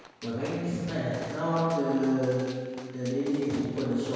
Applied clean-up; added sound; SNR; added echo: none; Gunshot, gunfire; 18 dB; reverberation time 1.9 s.